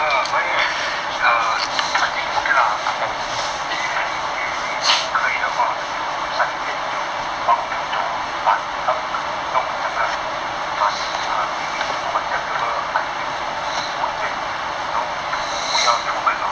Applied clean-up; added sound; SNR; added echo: none; none; none; none.